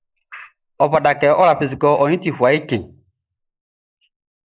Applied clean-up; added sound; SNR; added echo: neural mask model Resemble Enhance denoiser.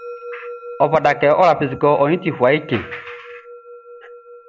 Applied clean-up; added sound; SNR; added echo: none; Musical instrument; 16 dB; none.